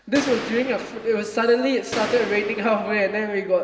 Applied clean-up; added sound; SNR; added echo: none; Gunshot, gunfire; 11 dB; reverberation time 1.8 s.